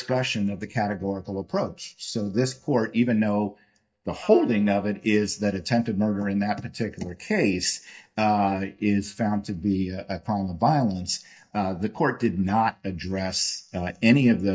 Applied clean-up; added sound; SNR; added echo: neural mask model DeepFilterNet 3.